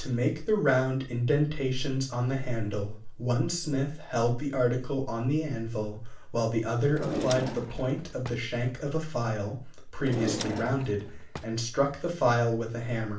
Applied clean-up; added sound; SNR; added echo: none; Drawer open or close; 9 dB; reverberation time 0.3 s.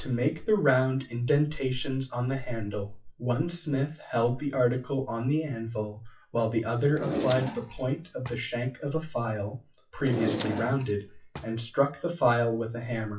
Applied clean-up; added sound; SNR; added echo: classical method WPE with log-MMSE.